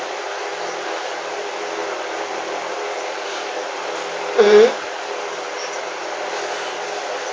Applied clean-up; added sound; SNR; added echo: none; none; none; none.